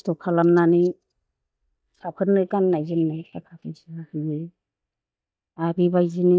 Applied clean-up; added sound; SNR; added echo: neural mask model DeepFilterNet 3.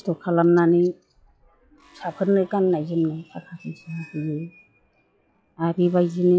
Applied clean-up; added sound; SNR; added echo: classical method log-MMSE.